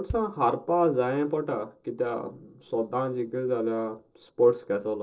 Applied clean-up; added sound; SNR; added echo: neural separator model SepFormer DNS4.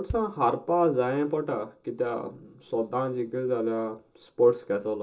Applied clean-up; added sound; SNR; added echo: none; Bass drum; 16 dB; reverberation time 0.2 s.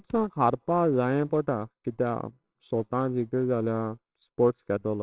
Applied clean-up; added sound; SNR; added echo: neural separator model SepFormer WHAMR!.